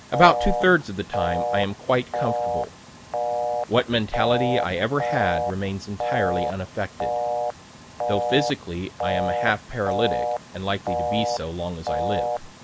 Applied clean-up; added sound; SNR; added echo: none; Telephone; 2 dB; none.